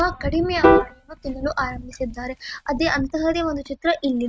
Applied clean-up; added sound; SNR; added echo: neural mask model RNNoise.